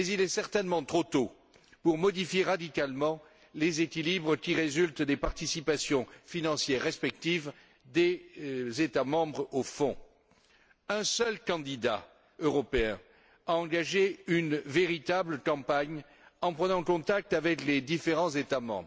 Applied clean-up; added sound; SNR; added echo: none; none; none; none.